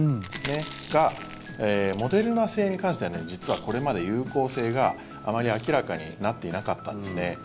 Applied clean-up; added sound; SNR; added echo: none; Chewing, mastication; 17 dB; none.